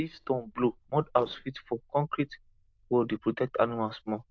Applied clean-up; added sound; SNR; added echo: neural diffusion model UNIVERSE++.